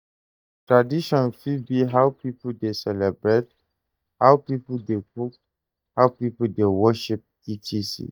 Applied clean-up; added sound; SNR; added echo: neural mask model DeepFilterNet 3.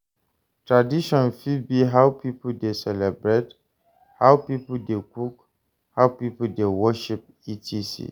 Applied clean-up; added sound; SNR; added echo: none; none; none; none.